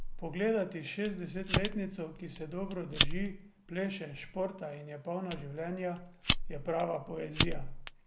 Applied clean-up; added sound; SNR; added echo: none; Fire; -2 dB; none.